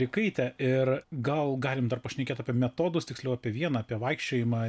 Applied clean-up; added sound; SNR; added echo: none; none; none; none.